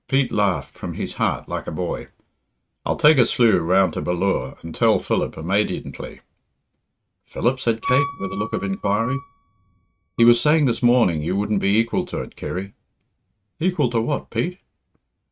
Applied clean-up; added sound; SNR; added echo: neural mask model RNNoise.